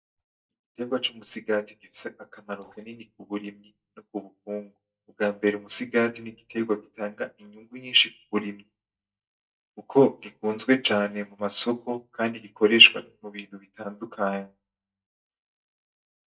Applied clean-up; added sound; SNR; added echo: neural mask model DeepFilterNet 3.